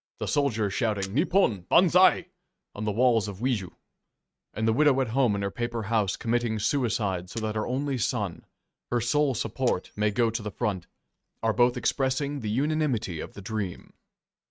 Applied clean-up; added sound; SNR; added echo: neural mask model RNNoise.